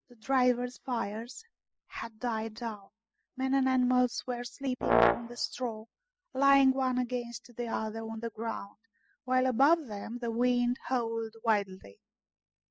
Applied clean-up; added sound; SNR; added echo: classical method spectral subtraction.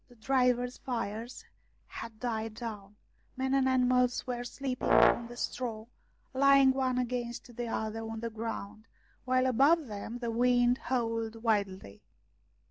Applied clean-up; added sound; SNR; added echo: none; Brass instrument; -2 dB; none.